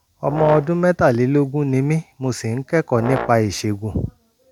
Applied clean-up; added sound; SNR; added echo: none; Brass instrument; 11 dB; none.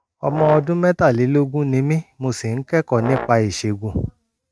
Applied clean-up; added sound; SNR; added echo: neural mask model RNNoise.